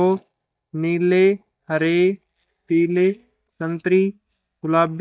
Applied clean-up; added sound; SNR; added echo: neural mask model DeepFilterNet 3.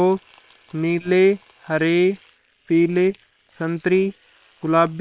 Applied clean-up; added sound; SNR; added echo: neural separator model SepFormer WHAM!.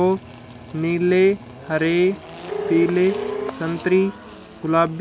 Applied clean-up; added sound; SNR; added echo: none; Engine; 16 dB; none.